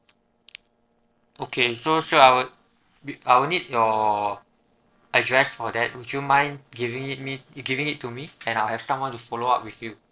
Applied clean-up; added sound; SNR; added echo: neural separator model SepFormer DNS4.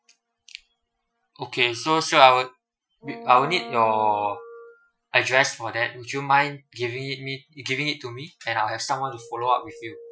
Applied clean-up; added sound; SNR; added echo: classical method Wiener filter.